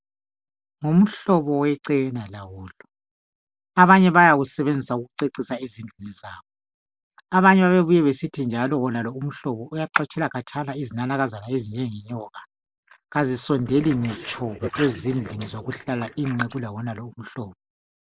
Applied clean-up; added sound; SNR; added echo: neural mask model Resemble Enhance denoiser.